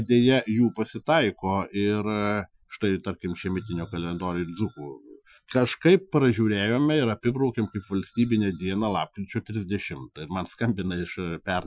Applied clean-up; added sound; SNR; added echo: classical method Wiener filter.